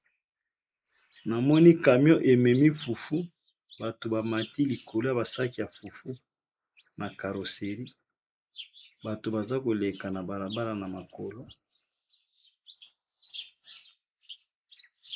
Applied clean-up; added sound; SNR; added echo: neural mask model Resemble Enhance denoiser.